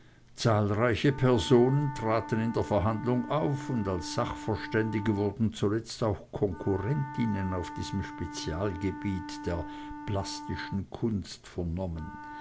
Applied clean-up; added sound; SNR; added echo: none; Wind instrument, woodwind instrument; 13 dB; none.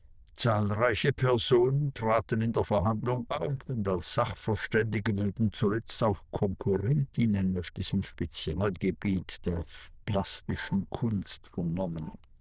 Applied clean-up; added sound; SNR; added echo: neural diffusion model UNIVERSE++.